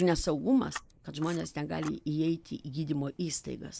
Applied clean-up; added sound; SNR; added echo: neural mask model Resemble Enhance denoiser.